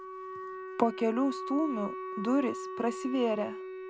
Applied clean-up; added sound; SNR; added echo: none; Wind instrument, woodwind instrument; 7 dB; none.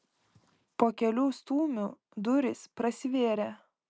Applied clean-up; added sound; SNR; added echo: none; none; none; none.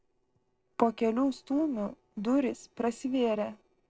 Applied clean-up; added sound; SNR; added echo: neural separator model SepFormer DNS4.